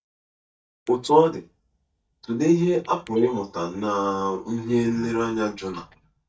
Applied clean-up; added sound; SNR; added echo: neural mask model DeepFilterNet 3.